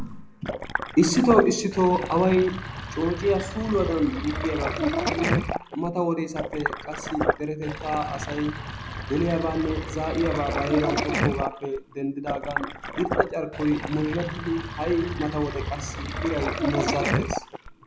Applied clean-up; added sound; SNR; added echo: none; Sink (filling or washing); 3 dB; none.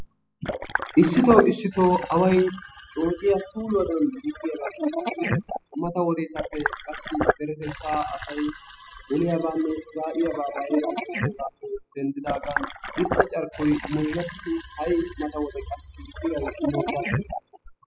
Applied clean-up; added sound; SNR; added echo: classical method spectral subtraction.